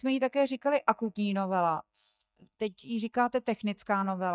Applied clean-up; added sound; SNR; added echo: neural mask model DeepFilterNet 3.